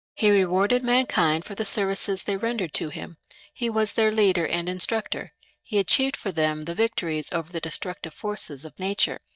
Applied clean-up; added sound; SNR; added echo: neural mask model DeepFilterNet 3.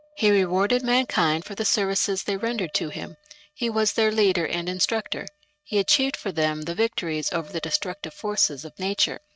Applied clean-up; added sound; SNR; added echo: neural mask model RNNoise.